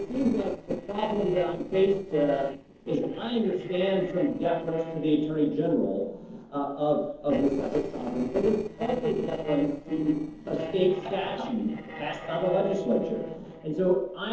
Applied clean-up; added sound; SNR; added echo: neural separator model SepFormer DNS4.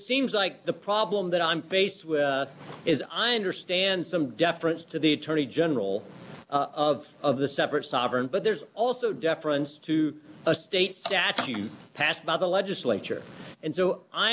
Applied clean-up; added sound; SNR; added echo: none; none; none; none.